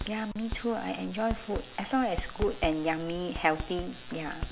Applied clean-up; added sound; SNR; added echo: none; Writing; 7 dB; none.